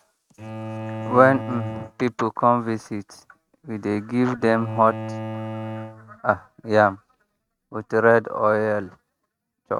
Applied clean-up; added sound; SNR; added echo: neural mask model RNNoise.